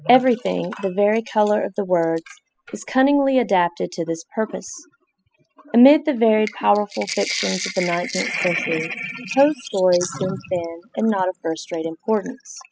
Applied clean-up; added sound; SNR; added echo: classical method spectral subtraction.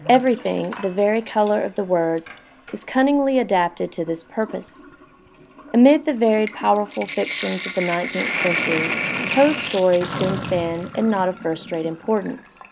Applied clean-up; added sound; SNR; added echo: none; Sink (filling or washing); 9 dB; none.